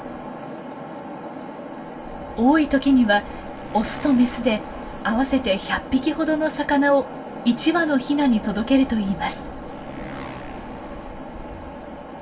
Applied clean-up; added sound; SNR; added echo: none; Motorcycle; 18 dB; reverberation time 0.2 s.